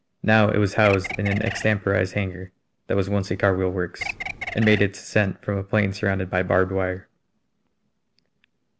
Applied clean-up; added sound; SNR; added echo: none; Bird; 8 dB; none.